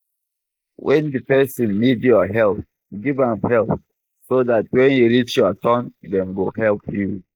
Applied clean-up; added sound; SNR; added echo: neural mask model Resemble Enhance denoiser.